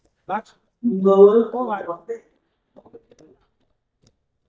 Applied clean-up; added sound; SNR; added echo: neural mask model DeepFilterNet 3.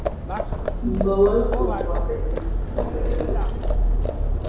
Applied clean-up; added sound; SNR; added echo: none; Livestock, farm animals, working animals; -4 dB; reverberation time 1.0 s.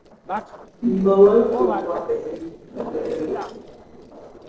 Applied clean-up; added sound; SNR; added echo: neural separator model SepFormer DNS4.